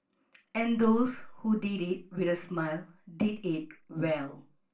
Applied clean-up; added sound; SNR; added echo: none; none; none; reverberation time 0.3 s.